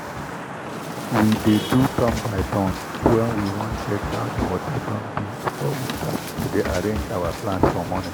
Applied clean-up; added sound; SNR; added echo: none; Run + Traffic noise, roadway noise / Vehicle horn, car horn, honking; 3 dB; none.